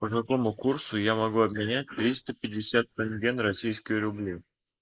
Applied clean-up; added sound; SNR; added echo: neural mask model Resemble Enhance denoiser.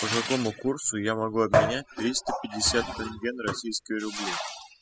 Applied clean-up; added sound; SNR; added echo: classical method spectral subtraction.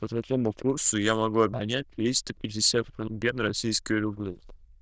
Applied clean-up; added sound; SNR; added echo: neural diffusion model UNIVERSE++.